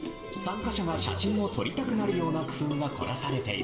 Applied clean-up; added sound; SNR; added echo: none; Bowed string instrument; 11 dB; reverberation time 1.7 s.